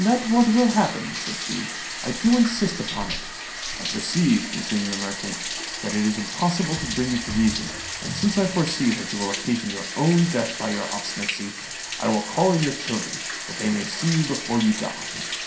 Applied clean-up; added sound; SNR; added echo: none; Bathtub (filling or washing); 7 dB; reverberation time 0.5 s.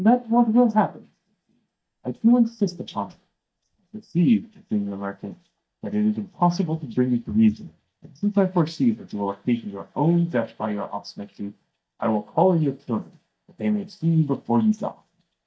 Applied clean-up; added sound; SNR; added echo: neural mask model DeepFilterNet 3.